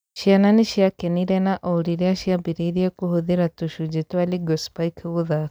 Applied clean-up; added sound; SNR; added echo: none; none; none; none.